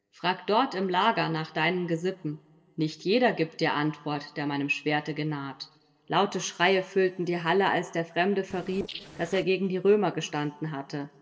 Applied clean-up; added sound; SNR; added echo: neural separator model SepFormer DNS4.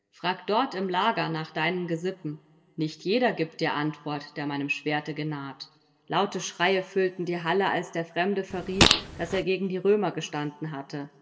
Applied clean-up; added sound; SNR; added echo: none; Fart; -4 dB; reverberation time 2.1 s.